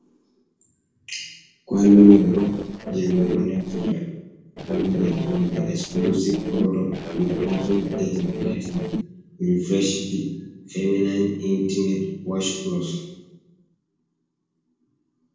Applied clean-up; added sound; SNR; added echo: neural separator model SepFormer DNS4.